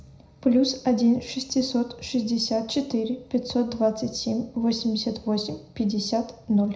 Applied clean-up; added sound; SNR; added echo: none; none; none; reverberation time 0.4 s.